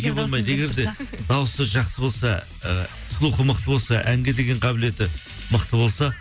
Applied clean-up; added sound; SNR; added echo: none; none; none; none.